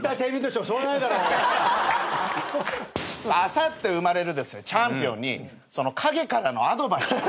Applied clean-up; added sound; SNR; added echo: none; none; none; none.